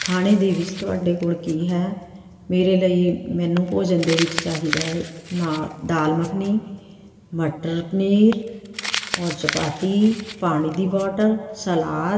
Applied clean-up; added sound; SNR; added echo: none; Crumpling, crinkling; 13 dB; reverberation time 1.8 s.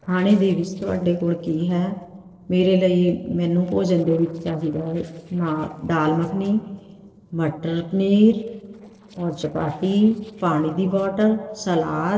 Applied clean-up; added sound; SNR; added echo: neural separator model SepFormer DNS4.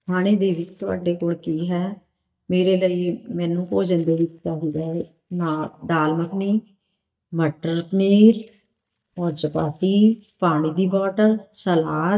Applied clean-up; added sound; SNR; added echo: neural mask model DeepFilterNet 3.